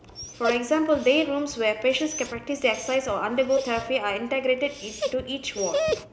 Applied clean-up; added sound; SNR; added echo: none; Dog; 8 dB; none.